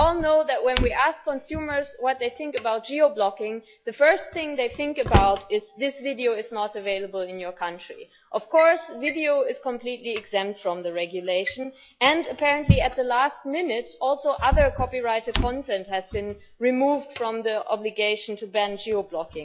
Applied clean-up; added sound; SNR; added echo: classical method log-MMSE.